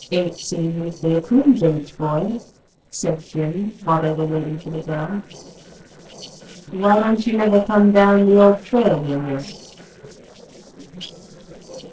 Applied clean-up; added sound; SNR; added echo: neural separator model SepFormer DNS4.